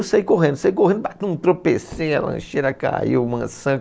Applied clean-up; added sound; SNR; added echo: none; none; none; none.